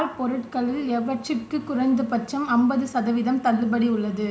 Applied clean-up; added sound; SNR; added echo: none; none; none; none.